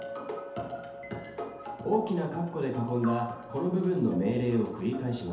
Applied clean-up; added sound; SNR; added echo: none; Chink, clink; 18 dB; reverberation time 2.2 s.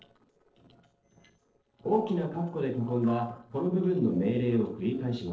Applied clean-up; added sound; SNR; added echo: neural separator model SepFormer DNS4.